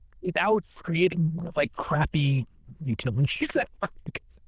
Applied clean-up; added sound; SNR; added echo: neural diffusion model UNIVERSE++.